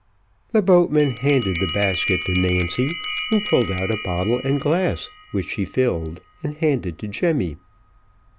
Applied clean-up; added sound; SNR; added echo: none; Bell; 6 dB; none.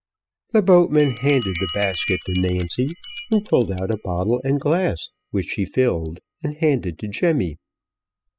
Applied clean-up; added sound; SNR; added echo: classical method spectral subtraction.